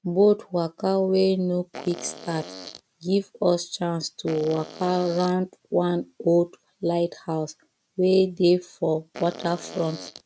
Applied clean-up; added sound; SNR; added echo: neural mask model RNNoise.